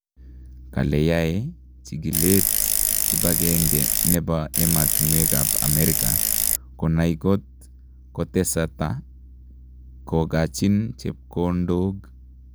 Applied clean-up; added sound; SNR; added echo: none; Bicycle; -3 dB; none.